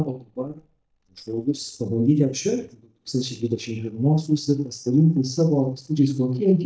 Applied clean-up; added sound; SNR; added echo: neural mask model DeepFilterNet 3.